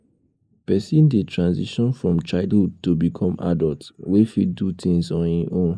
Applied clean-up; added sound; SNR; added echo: neural mask model Resemble Enhance denoiser.